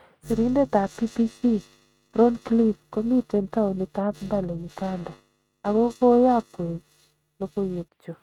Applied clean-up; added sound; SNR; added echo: neural mask model RNNoise.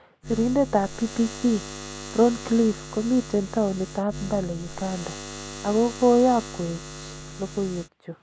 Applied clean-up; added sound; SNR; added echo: none; Buzz; 10 dB; none.